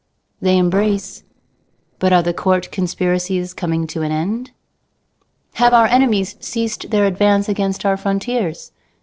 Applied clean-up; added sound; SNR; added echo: neural separator model SepFormer DNS4.